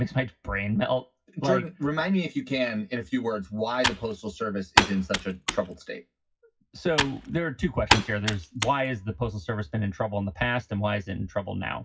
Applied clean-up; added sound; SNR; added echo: classical method WPE with log-MMSE.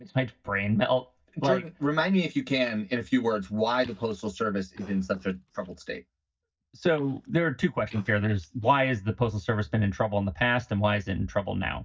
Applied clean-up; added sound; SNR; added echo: neural mask model DeepFilterNet 3.